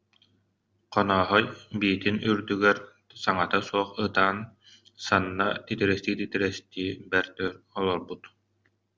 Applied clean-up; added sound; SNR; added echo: none; none; none; none.